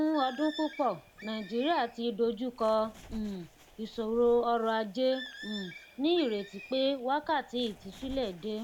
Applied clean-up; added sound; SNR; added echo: none; Bird; 18 dB; none.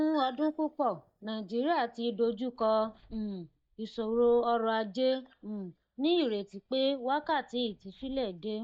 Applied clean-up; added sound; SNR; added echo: neural mask model DeepFilterNet 3.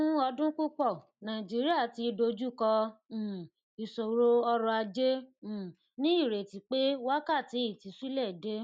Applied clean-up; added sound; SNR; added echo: none; none; none; none.